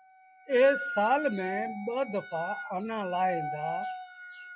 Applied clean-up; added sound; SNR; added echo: classical method log-MMSE.